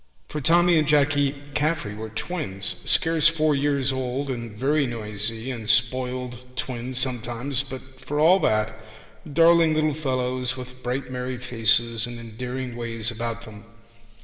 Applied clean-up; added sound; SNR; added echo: none; none; none; reverberation time 2.0 s.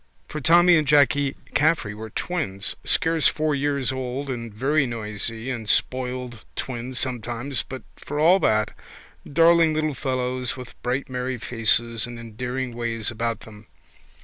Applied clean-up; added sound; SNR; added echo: none; none; none; none.